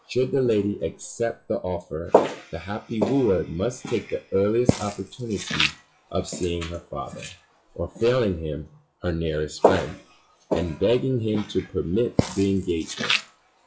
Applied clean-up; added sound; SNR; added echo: classical method WPE with log-MMSE.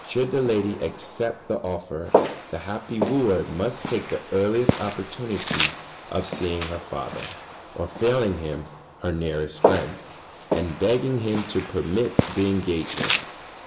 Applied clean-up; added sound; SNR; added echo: none; Walk, footsteps; 3 dB; reverberation time 1.5 s.